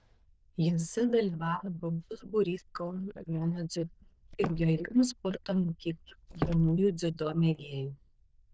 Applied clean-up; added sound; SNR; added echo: neural diffusion model UNIVERSE++.